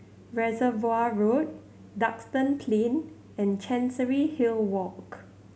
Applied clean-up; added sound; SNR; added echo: none; none; none; none.